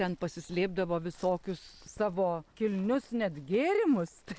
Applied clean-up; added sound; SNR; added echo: none; none; none; none.